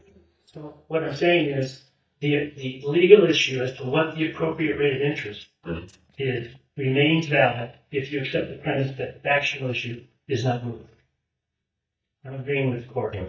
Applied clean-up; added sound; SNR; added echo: neural mask model DeepFilterNet 3.